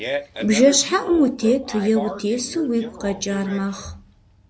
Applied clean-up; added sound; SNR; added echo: none; Fart; 12 dB; none.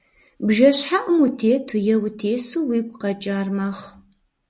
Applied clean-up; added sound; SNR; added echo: none; none; none; none.